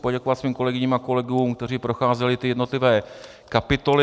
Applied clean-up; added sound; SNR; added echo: none; none; none; none.